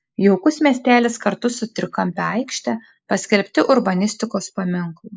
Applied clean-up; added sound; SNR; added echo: neural mask model Resemble Enhance denoiser.